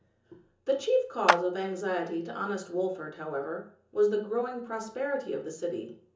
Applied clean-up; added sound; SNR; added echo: none; Clapping; 0 dB; reverberation time 0.8 s.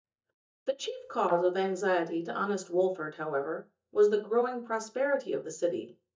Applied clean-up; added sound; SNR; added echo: neural mask model DeepFilterNet 3.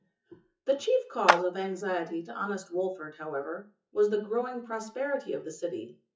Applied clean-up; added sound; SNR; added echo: classical method WPE with log-MMSE.